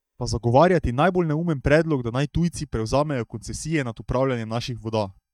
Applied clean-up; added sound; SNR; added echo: neural mask model DeepFilterNet 3.